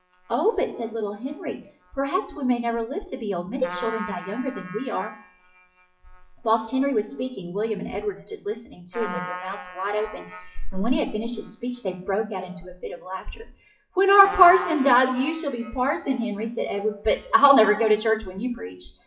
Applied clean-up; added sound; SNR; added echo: classical method WPE with log-MMSE.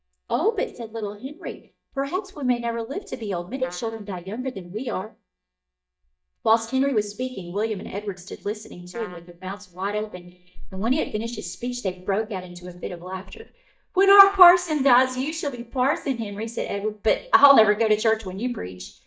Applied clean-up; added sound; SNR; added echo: neural mask model DeepFilterNet 3.